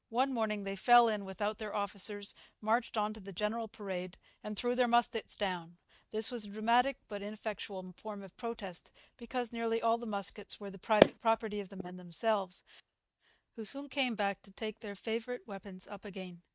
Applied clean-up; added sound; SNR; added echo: neural mask model DeepFilterNet 3.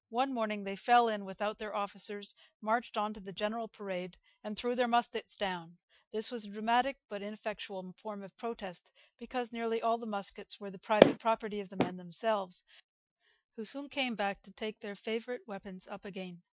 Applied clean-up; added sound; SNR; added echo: classical method Wiener filter.